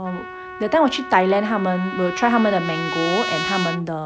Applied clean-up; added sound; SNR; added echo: none; Trumpet; 8 dB; none.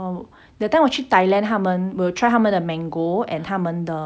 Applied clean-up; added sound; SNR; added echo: none; none; none; none.